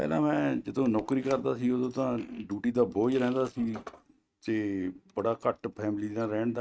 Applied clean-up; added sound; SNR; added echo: neural mask model RNNoise.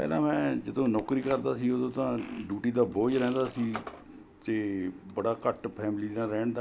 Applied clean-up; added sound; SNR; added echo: none; Squeak + Fart; 20 dB; none.